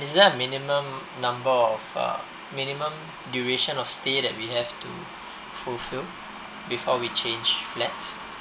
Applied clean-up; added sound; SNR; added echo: none; none; none; none.